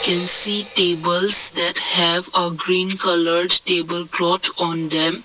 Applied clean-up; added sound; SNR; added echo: none; Crash cymbal; 13 dB; none.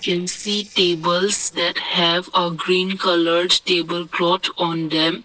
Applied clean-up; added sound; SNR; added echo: neural separator model SepFormer DNS4.